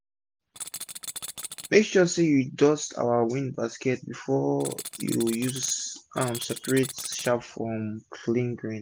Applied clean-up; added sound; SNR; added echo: none; Tools; 11 dB; none.